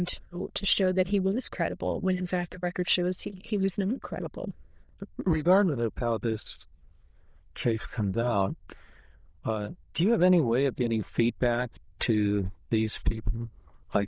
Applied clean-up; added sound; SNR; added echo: neural diffusion model UNIVERSE++.